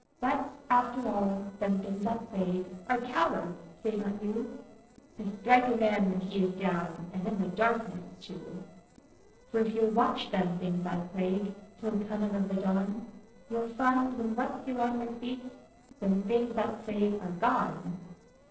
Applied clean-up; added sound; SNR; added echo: neural separator model SepFormer DNS4.